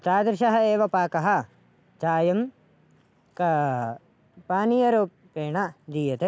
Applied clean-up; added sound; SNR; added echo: none; none; none; none.